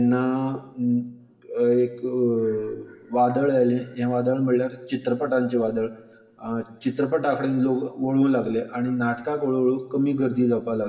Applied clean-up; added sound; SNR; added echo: none; none; none; reverberation time 0.9 s.